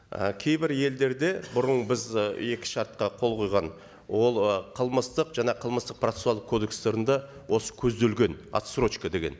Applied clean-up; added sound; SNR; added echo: none; none; none; none.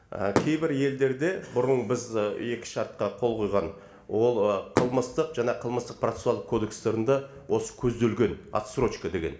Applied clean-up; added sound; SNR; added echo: none; Fireworks; 10 dB; reverberation time 0.4 s.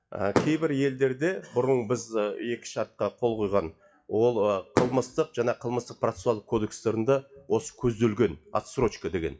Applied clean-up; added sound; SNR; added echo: classical method WPE with log-MMSE.